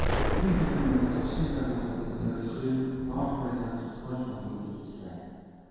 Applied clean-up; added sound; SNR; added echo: none; Explosion; 2 dB; reverberation time 2.0 s.